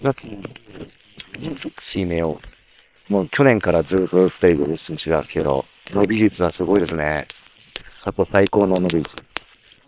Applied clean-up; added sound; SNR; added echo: neural separator model SepFormer WHAM!.